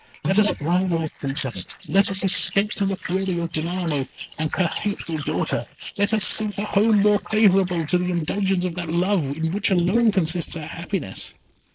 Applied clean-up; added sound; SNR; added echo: neural mask model Resemble Enhance denoiser.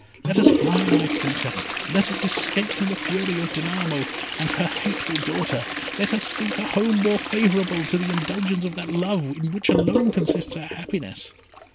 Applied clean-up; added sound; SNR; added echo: none; Toilet flush; 2 dB; none.